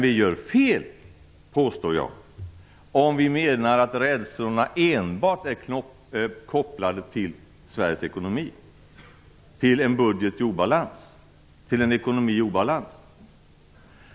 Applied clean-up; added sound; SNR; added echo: none; none; none; none.